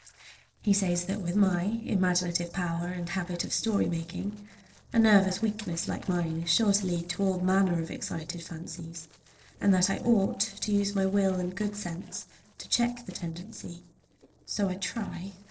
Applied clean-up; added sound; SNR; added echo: neural separator model SepFormer DNS4.